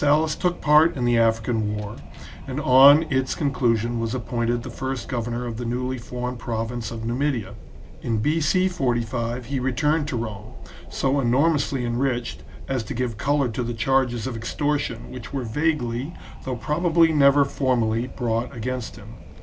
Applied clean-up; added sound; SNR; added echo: none; Wind; 12 dB; none.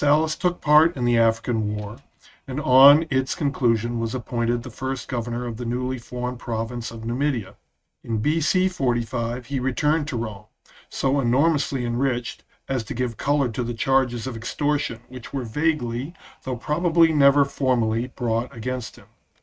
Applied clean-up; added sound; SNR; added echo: neural mask model RNNoise.